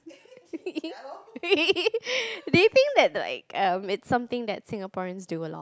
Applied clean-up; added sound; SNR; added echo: none; none; none; none.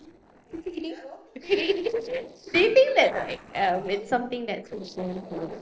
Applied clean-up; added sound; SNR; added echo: neural separator model SepFormer DNS4.